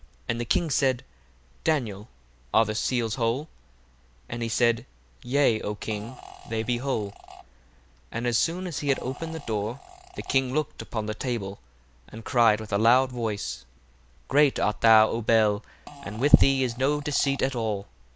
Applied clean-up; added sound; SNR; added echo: none; Fart; 20 dB; none.